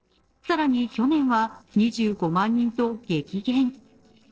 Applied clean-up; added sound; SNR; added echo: neural separator model SepFormer DNS4.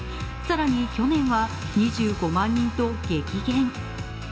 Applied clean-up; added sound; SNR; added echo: none; Trumpet; 20 dB; reverberation time 2.1 s.